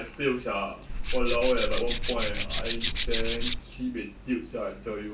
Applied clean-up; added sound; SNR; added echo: none; Tools; -4 dB; none.